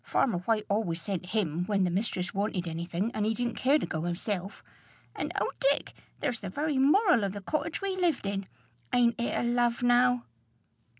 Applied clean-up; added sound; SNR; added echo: none; none; none; none.